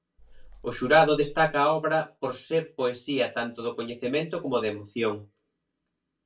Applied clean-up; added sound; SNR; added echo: none; Wind; 17 dB; reverberation time 0.2 s.